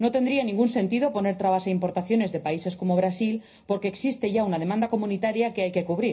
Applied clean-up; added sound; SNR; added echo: none; none; none; reverberation time 0.5 s.